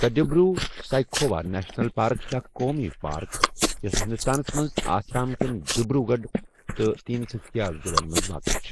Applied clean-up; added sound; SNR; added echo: neural mask model Resemble Enhance denoiser.